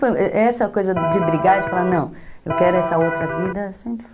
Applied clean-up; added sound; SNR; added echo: none; Electric guitar; 3 dB; none.